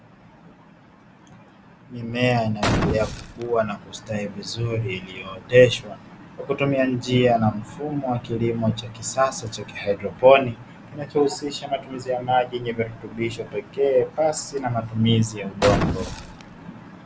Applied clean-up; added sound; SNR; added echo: none; Boom; 2 dB; none.